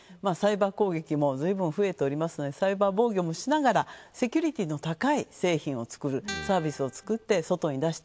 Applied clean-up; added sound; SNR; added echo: none; Guitar; 13 dB; none.